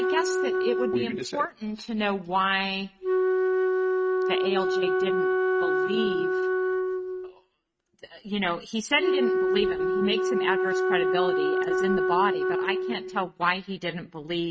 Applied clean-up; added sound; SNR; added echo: neural mask model RNNoise.